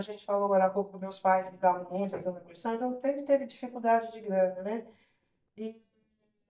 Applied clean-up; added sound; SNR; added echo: neural mask model DeepFilterNet 3.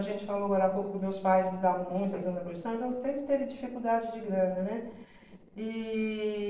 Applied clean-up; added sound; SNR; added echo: neural separator model SepFormer DNS4.